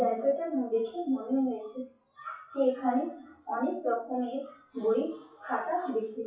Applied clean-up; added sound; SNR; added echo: classical method WPE with log-MMSE.